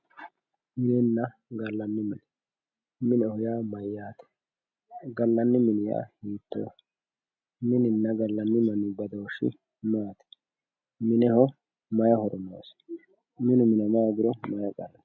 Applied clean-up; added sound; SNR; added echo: none; none; none; none.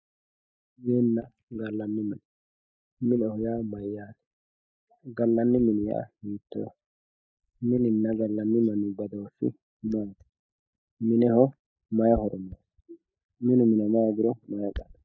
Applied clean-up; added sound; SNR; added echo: neural mask model DeepFilterNet 3.